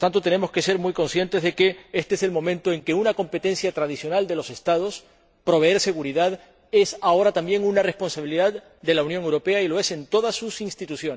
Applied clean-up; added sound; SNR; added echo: none; none; none; none.